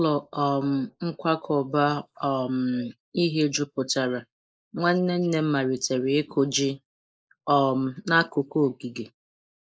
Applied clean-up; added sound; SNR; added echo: neural mask model Resemble Enhance denoiser.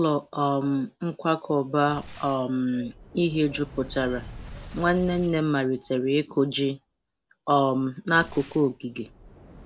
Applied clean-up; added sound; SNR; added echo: none; Boom; 20 dB; none.